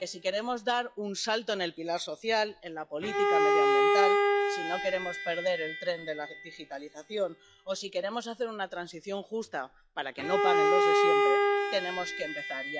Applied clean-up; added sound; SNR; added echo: classical method log-MMSE.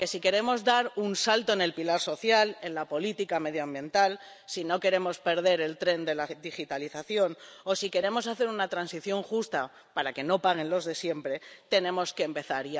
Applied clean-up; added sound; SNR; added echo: none; none; none; none.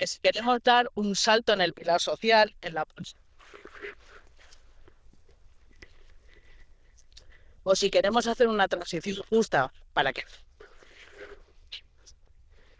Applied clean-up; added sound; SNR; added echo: neural diffusion model UNIVERSE++.